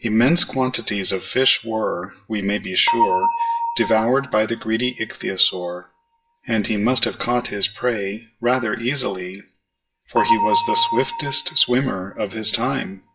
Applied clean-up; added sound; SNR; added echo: classical method WPE with log-MMSE.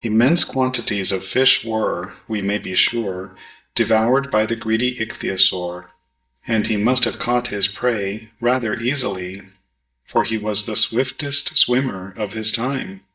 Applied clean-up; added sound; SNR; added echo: neural mask model DeepFilterNet 3.